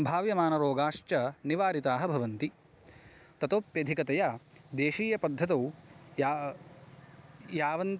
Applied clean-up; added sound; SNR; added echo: none; none; none; none.